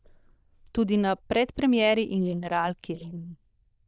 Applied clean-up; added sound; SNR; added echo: neural diffusion model UNIVERSE++.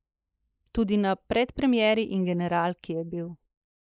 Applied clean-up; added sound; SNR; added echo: neural mask model Resemble Enhance denoiser.